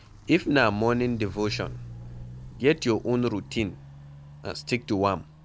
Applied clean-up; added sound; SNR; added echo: none; Walk, footsteps; 15 dB; none.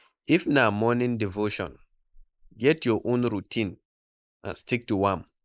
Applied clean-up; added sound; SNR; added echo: neural mask model Resemble Enhance denoiser.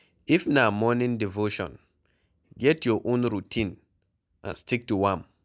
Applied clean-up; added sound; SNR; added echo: none; none; none; none.